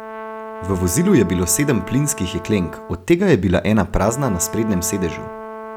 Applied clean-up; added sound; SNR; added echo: none; Brass instrument; 13 dB; none.